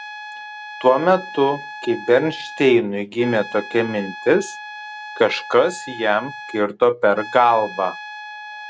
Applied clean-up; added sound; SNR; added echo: none; Trumpet; 14 dB; none.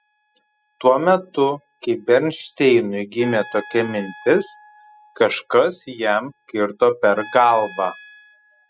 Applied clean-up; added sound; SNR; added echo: classical method spectral subtraction.